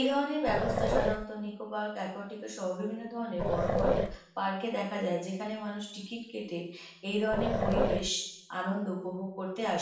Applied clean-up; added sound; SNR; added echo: none; Growling; -3 dB; reverberation time 0.7 s.